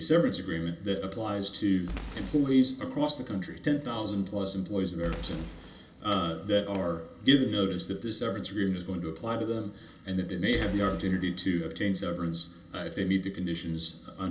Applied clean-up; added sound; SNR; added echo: none; Boom; 14 dB; reverberation time 0.2 s.